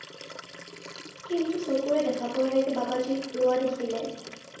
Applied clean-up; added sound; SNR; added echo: none; Liquid; 14 dB; reverberation time 0.9 s.